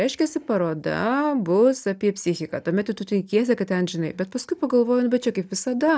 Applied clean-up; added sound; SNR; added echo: none; none; none; none.